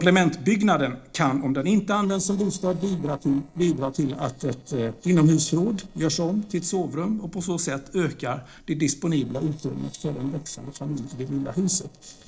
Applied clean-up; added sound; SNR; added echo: neural separator model SepFormer DNS4.